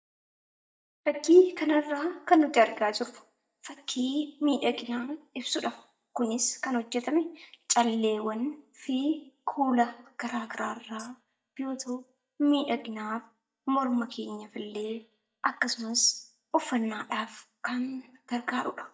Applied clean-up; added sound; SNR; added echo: neural mask model DeepFilterNet 3.